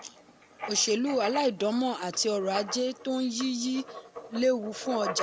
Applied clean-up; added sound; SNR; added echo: none; Writing; 12 dB; none.